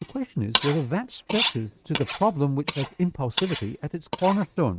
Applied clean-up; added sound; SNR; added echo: neural mask model RNNoise.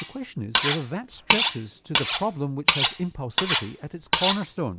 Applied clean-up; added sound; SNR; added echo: none; Cutlery, silverware; -3 dB; none.